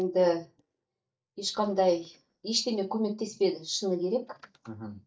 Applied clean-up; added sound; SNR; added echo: neural mask model DeepFilterNet 3.